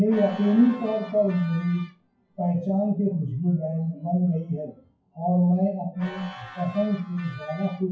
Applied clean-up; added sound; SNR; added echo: classical method WPE with log-MMSE.